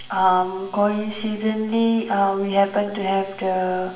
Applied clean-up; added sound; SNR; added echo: none; none; none; reverberation time 0.9 s.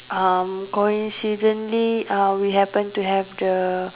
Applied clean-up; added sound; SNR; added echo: none; none; none; none.